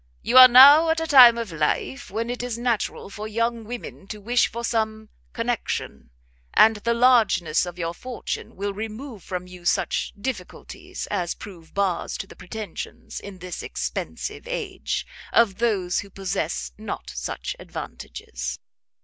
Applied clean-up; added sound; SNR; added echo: none; none; none; none.